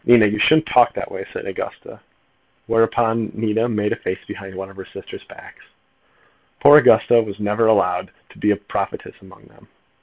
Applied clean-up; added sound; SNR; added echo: none; none; none; none.